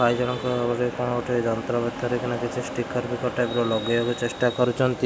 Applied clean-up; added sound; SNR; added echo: none; none; none; none.